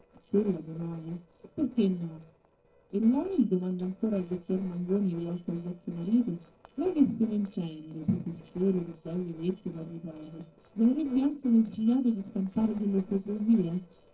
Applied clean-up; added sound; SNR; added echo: neural separator model SepFormer DNS4.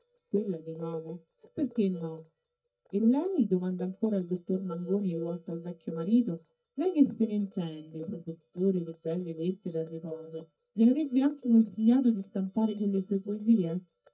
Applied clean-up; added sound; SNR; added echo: neural mask model DeepFilterNet 3.